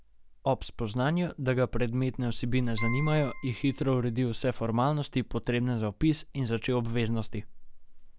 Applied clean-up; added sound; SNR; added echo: none; Piano; 14 dB; none.